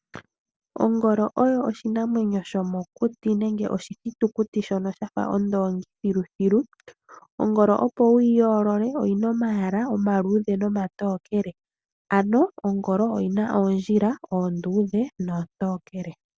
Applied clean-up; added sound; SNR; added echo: none; none; none; none.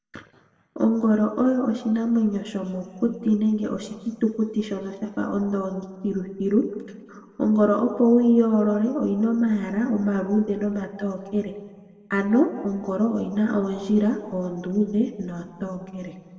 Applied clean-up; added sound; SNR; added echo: none; none; none; reverberation time 1.4 s.